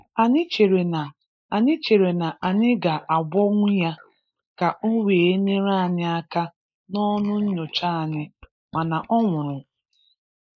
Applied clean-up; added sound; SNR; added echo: neural mask model Resemble Enhance denoiser.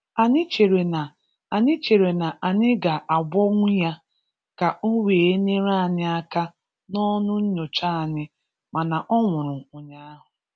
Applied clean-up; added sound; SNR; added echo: none; none; none; none.